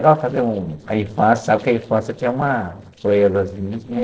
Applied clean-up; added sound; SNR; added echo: neural separator model SepFormer DNS4.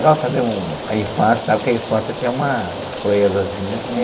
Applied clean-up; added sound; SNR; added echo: none; Rain; 9 dB; reverberation time 0.7 s.